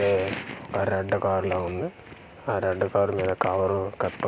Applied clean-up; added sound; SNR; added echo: none; none; none; none.